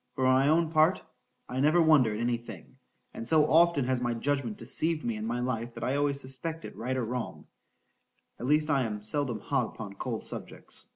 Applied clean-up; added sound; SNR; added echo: none; none; none; none.